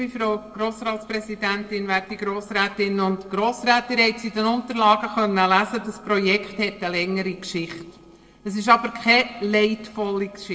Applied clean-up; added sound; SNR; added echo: neural separator model SepFormer DNS4.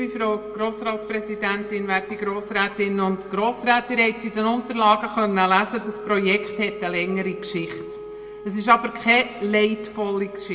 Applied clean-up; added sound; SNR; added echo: none; Wind instrument, woodwind instrument; 14 dB; reverberation time 1.0 s.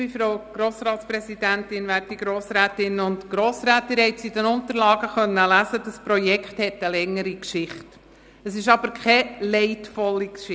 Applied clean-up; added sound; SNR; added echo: none; none; none; none.